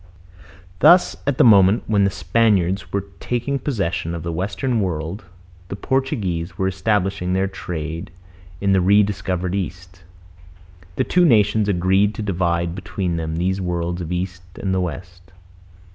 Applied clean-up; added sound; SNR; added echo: none; none; none; none.